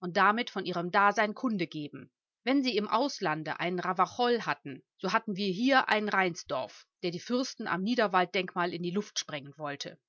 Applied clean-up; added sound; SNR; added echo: none; none; none; none.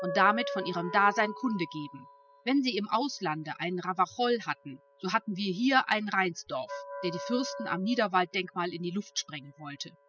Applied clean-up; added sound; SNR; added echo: classical method spectral subtraction.